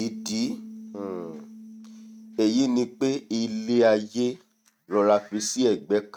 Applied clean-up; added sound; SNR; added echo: neural mask model RNNoise.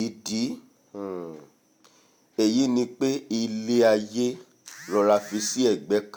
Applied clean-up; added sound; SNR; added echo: none; none; none; none.